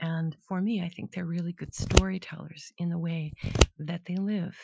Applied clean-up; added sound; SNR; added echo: classical method Wiener filter.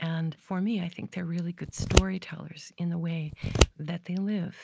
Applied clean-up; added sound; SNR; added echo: none; Scissors; -4 dB; none.